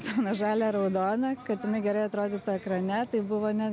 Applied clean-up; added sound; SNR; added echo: none; none; none; none.